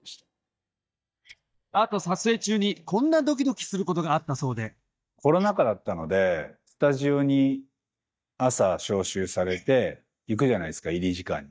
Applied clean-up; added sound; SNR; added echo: neural mask model DeepFilterNet 3.